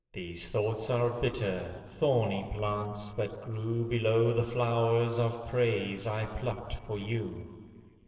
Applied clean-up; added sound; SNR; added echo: neural separator model SepFormer DNS4.